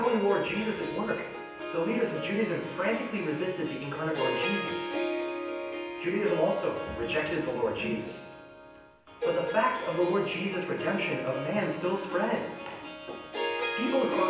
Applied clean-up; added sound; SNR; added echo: none; Harp; 5 dB; reverberation time 0.9 s.